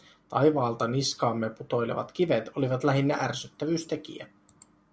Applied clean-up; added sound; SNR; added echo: none; none; none; none.